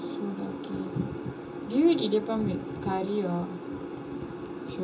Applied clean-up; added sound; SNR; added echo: none; none; none; reverberation time 0.2 s.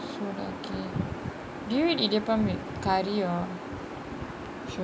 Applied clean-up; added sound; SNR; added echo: none; none; none; none.